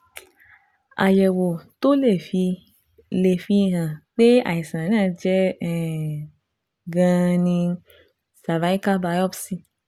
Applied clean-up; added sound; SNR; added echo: none; none; none; none.